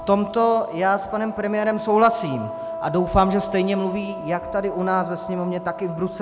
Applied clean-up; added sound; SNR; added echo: none; Wind instrument, woodwind instrument; 11 dB; none.